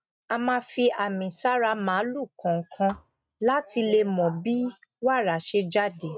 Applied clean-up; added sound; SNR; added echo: neural mask model RNNoise.